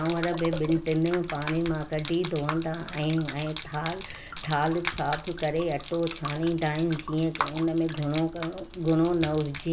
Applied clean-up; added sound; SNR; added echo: none; Gurgling / Liquid; 8 dB; none.